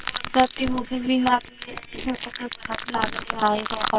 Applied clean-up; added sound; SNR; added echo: neural separator model SepFormer WHAMR!.